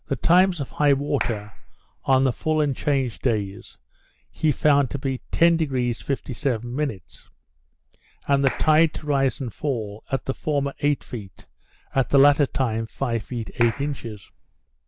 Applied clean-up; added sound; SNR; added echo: none; Clapping; 10 dB; none.